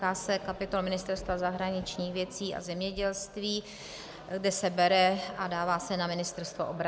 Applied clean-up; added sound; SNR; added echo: none; none; none; none.